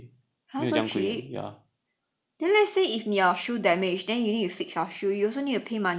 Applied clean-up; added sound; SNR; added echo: none; none; none; none.